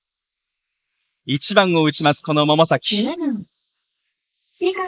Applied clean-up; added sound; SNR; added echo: neural mask model Resemble Enhance denoiser.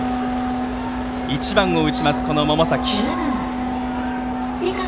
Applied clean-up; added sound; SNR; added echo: none; Wind instrument, woodwind instrument; 2 dB; none.